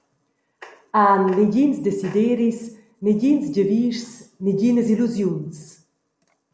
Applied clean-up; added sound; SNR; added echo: none; none; none; none.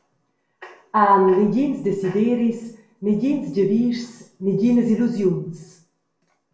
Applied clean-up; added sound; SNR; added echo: none; none; none; reverberation time 0.3 s.